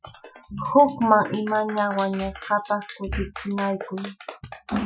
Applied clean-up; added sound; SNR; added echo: classical method Wiener filter.